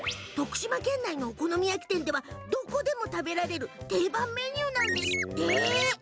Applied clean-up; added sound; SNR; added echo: none; Chirp, tweet; 0 dB; none.